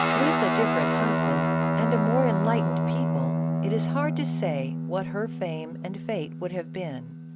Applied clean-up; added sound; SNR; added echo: none; Guitar; -4 dB; none.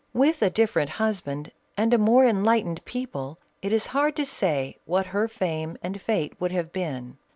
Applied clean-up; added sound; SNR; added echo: none; none; none; none.